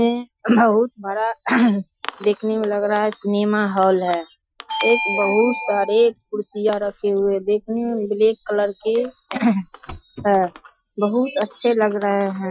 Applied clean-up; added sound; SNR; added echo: classical method Wiener filter.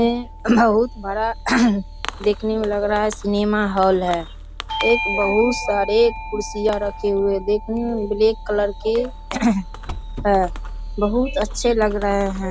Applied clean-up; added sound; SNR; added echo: none; Bell / Doorbell + Fireworks; 10 dB; none.